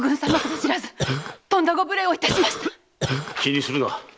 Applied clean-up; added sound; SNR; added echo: none; Cough; 4 dB; none.